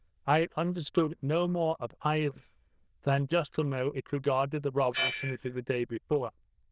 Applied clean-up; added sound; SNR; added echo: neural diffusion model UNIVERSE++.